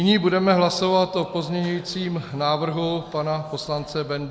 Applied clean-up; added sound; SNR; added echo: none; none; none; none.